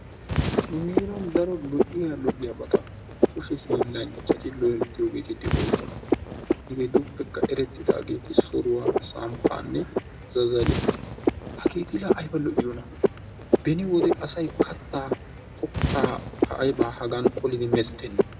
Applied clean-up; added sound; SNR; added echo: none; Frog; -2 dB; reverberation time 0.5 s.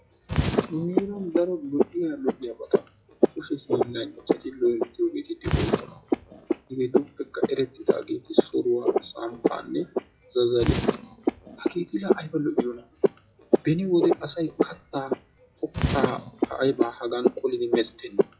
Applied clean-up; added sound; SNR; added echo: classical method WPE with log-MMSE.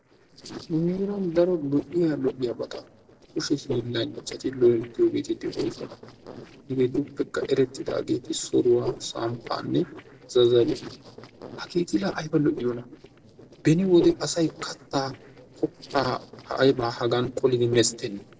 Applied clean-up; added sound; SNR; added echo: neural separator model SepFormer DNS4.